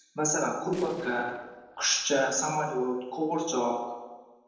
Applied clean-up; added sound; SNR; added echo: neural separator model SepFormer DNS4.